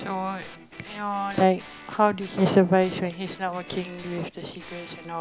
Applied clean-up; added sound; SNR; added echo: none; Guitar; 20 dB; none.